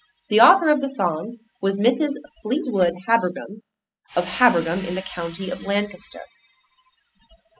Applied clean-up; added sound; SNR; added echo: classical method spectral subtraction.